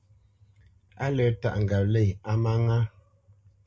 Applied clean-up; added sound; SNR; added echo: none; none; none; none.